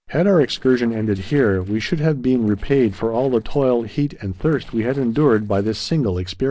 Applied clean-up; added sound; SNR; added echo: neural separator model SepFormer DNS4.